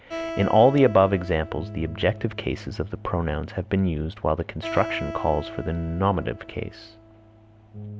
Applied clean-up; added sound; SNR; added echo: none; Bass guitar + Acoustic guitar; 13 dB; none.